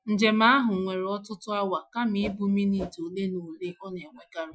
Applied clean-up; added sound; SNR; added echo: classical method Wiener filter.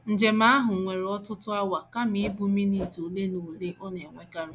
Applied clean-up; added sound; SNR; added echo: none; Whoosh, swoosh, swish; 13 dB; none.